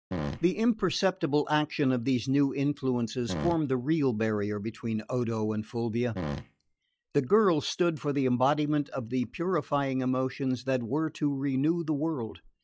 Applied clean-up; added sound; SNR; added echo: classical method log-MMSE.